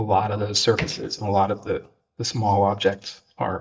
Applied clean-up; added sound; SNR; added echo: neural mask model DeepFilterNet 3.